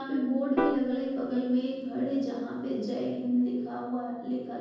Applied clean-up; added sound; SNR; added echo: none; Piano; 7 dB; reverberation time 1.3 s.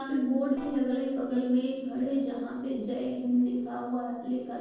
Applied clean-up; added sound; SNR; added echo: neural separator model SepFormer DNS4.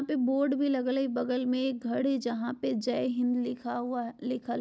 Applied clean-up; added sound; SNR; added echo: none; none; none; none.